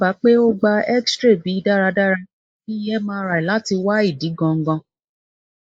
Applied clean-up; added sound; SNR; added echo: neural mask model Resemble Enhance denoiser.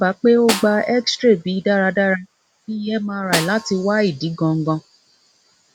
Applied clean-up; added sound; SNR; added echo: none; Snare drum; 11 dB; none.